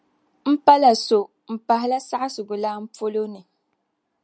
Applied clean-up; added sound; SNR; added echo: none; none; none; none.